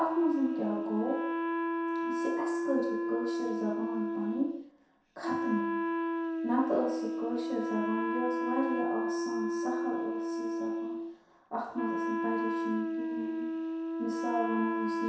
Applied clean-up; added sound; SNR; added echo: none; Wind instrument, woodwind instrument; -2 dB; reverberation time 0.7 s.